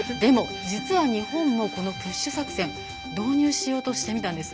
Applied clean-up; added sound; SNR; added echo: none; Guitar; 12 dB; none.